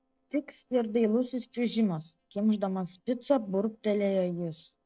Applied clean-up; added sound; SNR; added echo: neural separator model SepFormer DNS4.